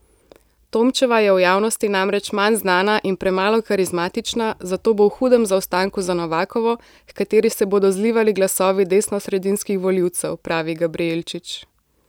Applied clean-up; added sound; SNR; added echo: none; none; none; none.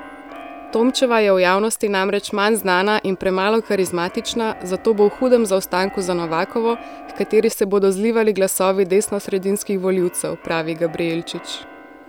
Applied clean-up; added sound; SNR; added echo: none; Keyboard (musical); 20 dB; none.